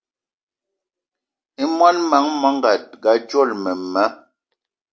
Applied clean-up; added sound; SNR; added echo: none; none; none; none.